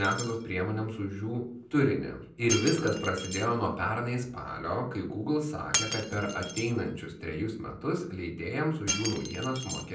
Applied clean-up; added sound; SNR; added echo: none; Shatter; 9 dB; reverberation time 0.6 s.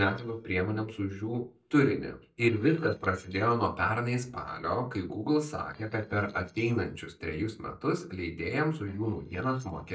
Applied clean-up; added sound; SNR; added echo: neural mask model DeepFilterNet 3.